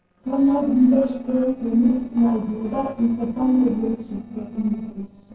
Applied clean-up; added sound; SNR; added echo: neural separator model SepFormer DNS4.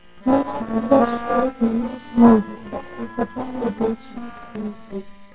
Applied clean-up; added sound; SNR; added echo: neural separator model SepFormer WHAMR!.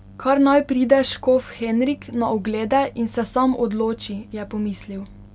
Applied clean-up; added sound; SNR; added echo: none; none; none; none.